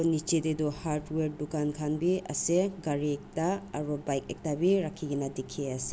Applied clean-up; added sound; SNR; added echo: none; none; none; none.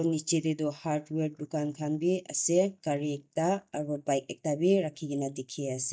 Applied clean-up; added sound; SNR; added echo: neural mask model DeepFilterNet 3.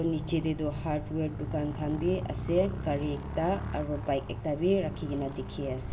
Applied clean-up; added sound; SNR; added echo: none; Motorcycle; 7 dB; reverberation time 0.3 s.